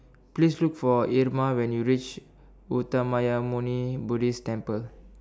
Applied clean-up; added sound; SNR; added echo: none; none; none; none.